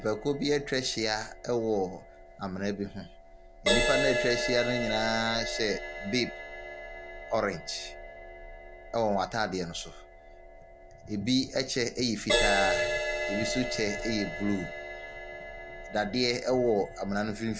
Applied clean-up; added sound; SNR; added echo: none; Crash cymbal; 3 dB; none.